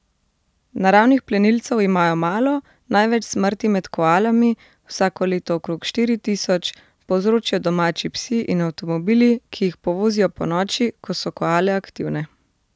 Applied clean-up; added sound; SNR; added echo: none; none; none; none.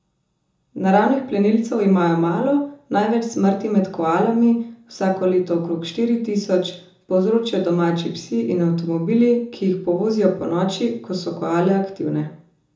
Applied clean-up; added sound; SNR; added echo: none; none; none; reverberation time 0.6 s.